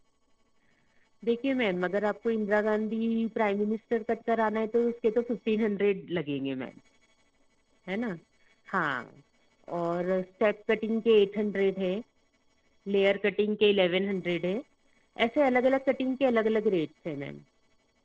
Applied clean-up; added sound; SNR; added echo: neural separator model SepFormer DNS4.